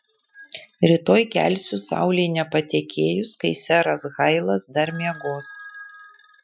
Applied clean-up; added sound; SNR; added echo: classical method Wiener filter.